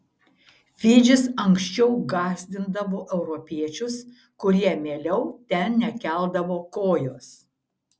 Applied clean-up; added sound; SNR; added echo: none; none; none; none.